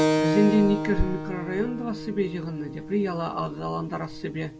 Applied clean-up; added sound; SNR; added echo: none; Keyboard (musical); 3 dB; none.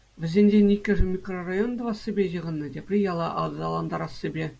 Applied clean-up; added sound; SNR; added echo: none; none; none; none.